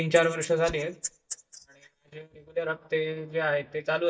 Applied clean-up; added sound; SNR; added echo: neural mask model DeepFilterNet 3.